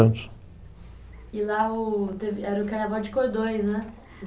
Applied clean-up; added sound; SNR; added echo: none; none; none; none.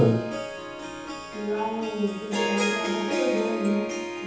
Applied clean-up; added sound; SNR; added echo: none; Harp; 2 dB; reverberation time 2.2 s.